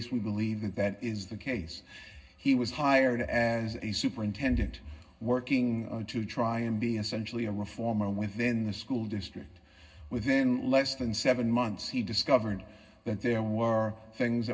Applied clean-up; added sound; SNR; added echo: none; none; none; reverberation time 0.4 s.